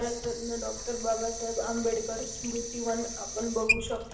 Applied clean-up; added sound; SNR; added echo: none; Sink (filling or washing) / Water; 3 dB; reverberation time 1.0 s.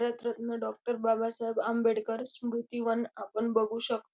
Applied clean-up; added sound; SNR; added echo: none; none; none; none.